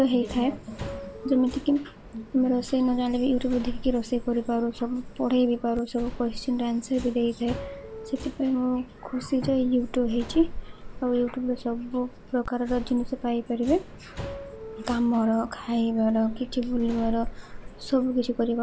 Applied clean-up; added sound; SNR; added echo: none; Subway, metro, underground; 11 dB; none.